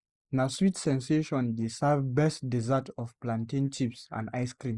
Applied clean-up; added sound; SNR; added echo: neural mask model Resemble Enhance denoiser.